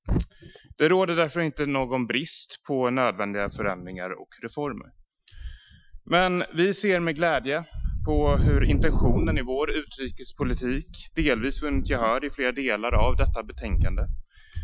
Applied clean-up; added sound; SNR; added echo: classical method Wiener filter.